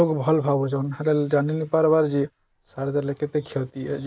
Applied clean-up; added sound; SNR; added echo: neural mask model Resemble Enhance denoiser.